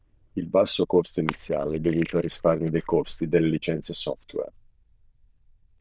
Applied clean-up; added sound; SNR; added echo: neural diffusion model UNIVERSE++.